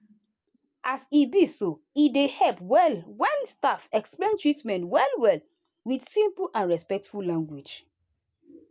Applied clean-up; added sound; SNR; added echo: none; none; none; none.